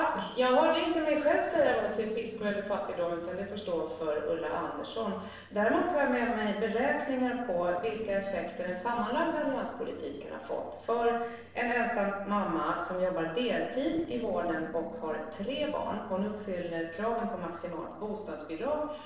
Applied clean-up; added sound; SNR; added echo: neural separator model SepFormer DNS4.